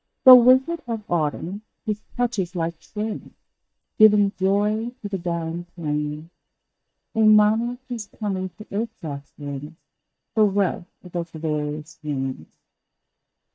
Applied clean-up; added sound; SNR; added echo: neural mask model DeepFilterNet 3.